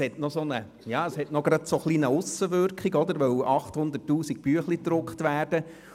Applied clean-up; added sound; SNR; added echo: none; none; none; none.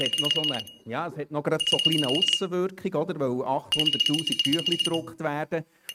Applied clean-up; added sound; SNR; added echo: neural mask model RNNoise.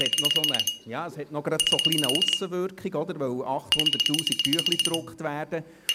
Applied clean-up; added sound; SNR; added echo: none; Chink, clink; -3 dB; none.